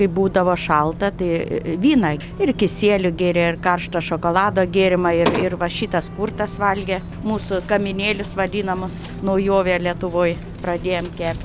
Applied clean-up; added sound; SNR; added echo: none; none; none; none.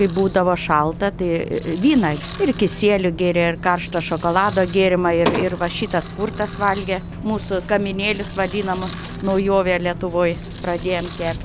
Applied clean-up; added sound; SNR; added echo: none; Tools; 17 dB; none.